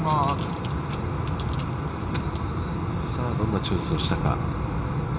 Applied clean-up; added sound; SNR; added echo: none; none; none; reverberation time 0.6 s.